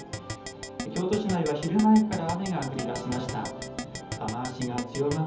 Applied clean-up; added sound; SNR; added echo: none; Keyboard (musical); 11 dB; reverberation time 0.7 s.